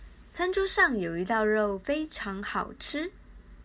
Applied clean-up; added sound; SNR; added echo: none; none; none; none.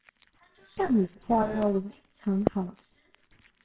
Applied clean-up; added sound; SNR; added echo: neural separator model SepFormer WHAMR!.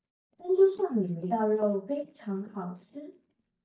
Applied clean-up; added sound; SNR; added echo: neural mask model DeepFilterNet 3.